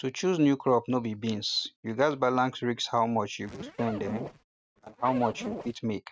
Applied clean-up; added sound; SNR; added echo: neural mask model RNNoise.